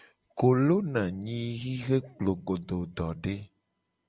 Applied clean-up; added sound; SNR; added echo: none; none; none; none.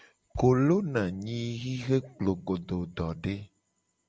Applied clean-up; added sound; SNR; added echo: none; Bass drum; 19 dB; none.